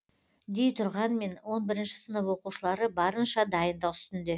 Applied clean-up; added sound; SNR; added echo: none; none; none; none.